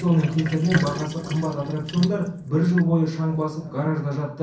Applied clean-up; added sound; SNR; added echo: none; Sink (filling or washing); 12 dB; reverberation time 0.6 s.